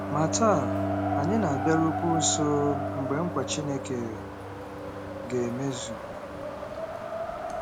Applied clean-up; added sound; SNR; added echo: none; Bowed string instrument + Wind; 1 dB; none.